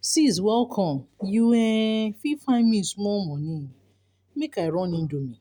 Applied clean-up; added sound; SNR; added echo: none; none; none; none.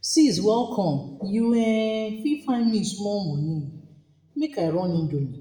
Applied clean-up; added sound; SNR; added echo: none; none; none; reverberation time 0.8 s.